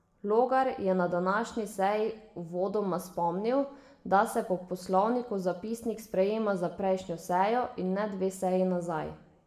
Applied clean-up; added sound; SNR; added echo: none; none; none; reverberation time 0.6 s.